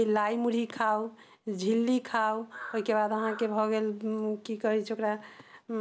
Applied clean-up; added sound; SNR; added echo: none; none; none; none.